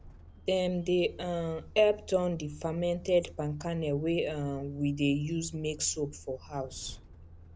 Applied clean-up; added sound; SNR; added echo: none; Truck; 18 dB; none.